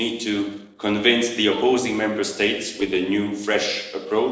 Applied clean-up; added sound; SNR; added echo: neural separator model SepFormer DNS4.